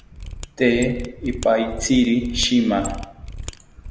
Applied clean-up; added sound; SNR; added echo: none; Mechanisms; 11 dB; none.